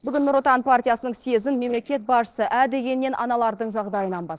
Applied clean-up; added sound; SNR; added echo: neural separator model SepFormer DNS4.